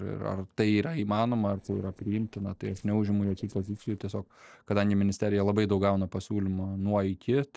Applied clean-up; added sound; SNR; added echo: neural separator model SepFormer DNS4.